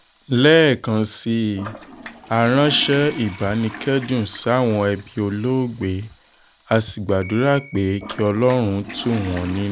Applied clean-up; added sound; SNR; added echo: none; Bell + Toilet flush; 17 dB; none.